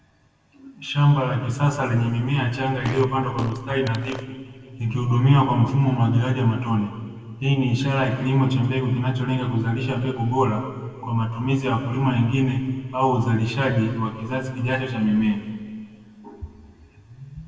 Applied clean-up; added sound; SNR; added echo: none; Fart; 14 dB; reverberation time 2.1 s.